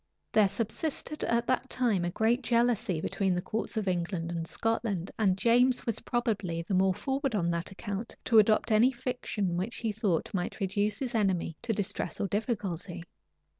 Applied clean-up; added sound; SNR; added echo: none; none; none; none.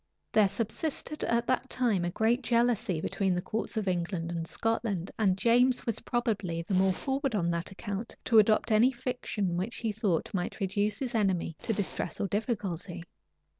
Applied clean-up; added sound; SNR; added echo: none; Zipper (clothing); 17 dB; none.